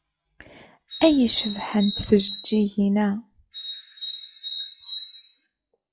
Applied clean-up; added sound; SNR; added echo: classical method log-MMSE.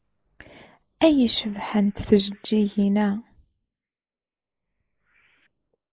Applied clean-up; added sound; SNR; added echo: neural mask model Resemble Enhance denoiser.